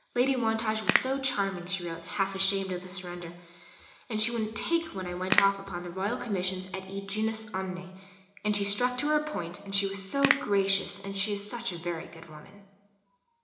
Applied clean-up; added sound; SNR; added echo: none; Crack / Crackle; 2 dB; reverberation time 0.8 s.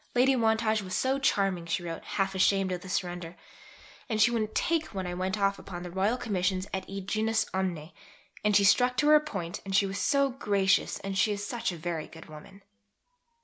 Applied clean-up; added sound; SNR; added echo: none; none; none; none.